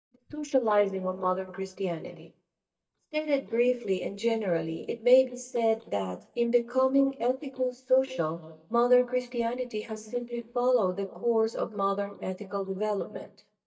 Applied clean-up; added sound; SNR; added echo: neural mask model DeepFilterNet 3.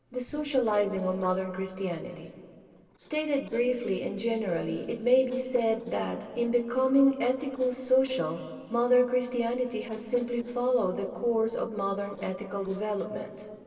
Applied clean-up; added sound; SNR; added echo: neural separator model SepFormer DNS4.